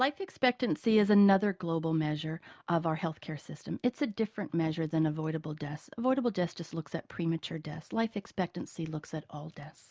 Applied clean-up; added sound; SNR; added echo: none; none; none; none.